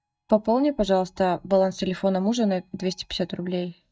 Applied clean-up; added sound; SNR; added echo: neural mask model DeepFilterNet 3.